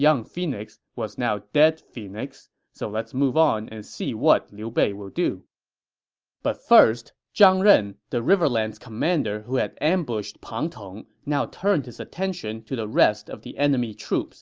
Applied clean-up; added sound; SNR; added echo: none; none; none; none.